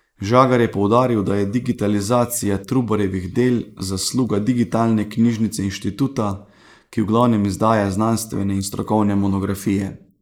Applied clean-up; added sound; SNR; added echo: neural mask model Resemble Enhance denoiser.